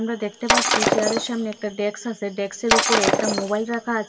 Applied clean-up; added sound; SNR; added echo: none; Shatter; -3 dB; reverberation time 1.5 s.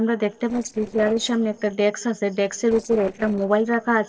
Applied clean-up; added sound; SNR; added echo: neural separator model SepFormer DNS4.